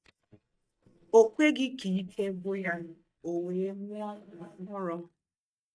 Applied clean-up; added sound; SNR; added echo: neural mask model DeepFilterNet 3.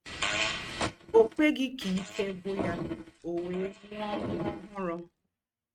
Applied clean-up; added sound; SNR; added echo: neural mask model RNNoise.